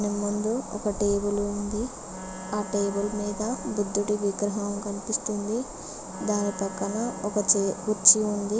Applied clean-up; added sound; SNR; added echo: none; Wind instrument, woodwind instrument; 16 dB; none.